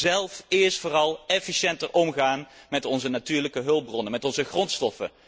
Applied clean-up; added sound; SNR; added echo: none; none; none; none.